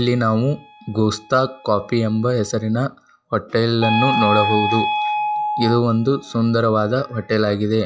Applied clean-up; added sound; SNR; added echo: classical method log-MMSE.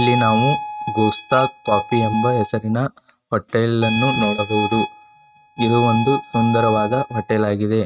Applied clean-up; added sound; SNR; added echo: neural mask model RNNoise.